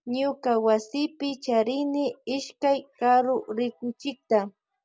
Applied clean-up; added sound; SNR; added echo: none; none; none; none.